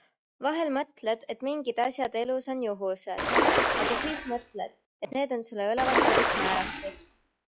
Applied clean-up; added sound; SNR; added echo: classical method log-MMSE.